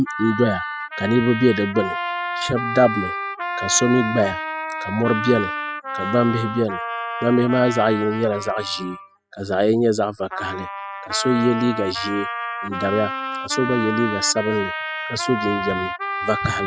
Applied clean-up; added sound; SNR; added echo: classical method spectral subtraction.